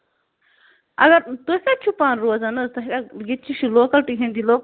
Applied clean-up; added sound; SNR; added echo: none; none; none; none.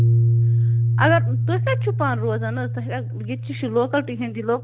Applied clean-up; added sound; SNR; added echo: none; Piano; -4 dB; none.